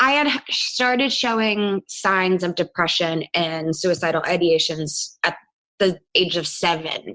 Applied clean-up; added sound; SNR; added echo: none; none; none; none.